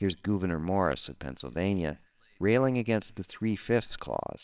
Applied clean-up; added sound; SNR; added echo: neural separator model SepFormer WHAMR!.